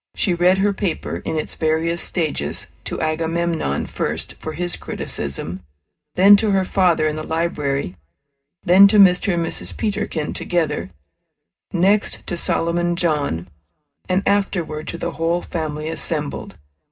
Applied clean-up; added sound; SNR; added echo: none; none; none; reverberation time 0.2 s.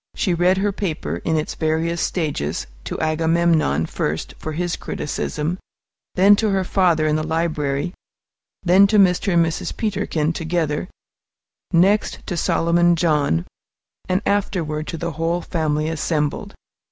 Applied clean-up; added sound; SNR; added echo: none; none; none; none.